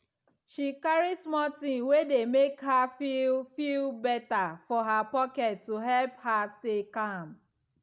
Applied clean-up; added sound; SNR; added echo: none; none; none; none.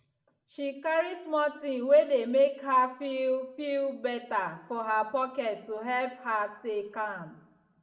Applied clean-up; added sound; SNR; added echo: none; none; none; reverberation time 0.6 s.